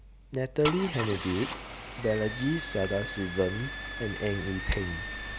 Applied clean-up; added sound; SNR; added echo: none; Engine starting / Car; 4 dB; none.